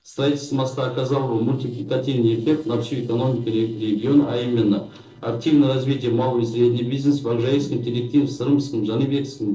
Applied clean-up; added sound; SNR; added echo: neural separator model SepFormer DNS4.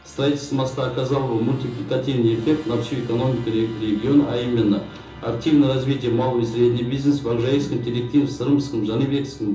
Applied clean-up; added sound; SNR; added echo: none; Musical instrument; 20 dB; reverberation time 1.2 s.